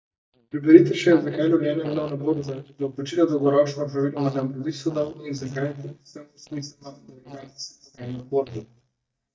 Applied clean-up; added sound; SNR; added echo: neural mask model DeepFilterNet 3.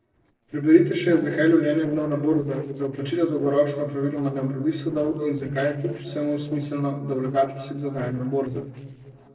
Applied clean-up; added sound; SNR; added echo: neural separator model SepFormer DNS4.